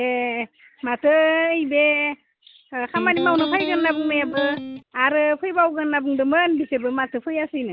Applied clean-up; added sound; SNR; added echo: none; Electric guitar; 6 dB; none.